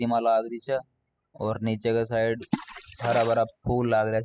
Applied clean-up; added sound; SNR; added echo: classical method spectral subtraction.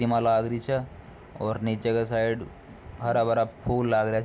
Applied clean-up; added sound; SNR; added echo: none; none; none; none.